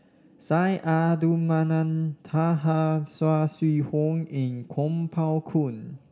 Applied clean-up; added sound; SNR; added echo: none; none; none; none.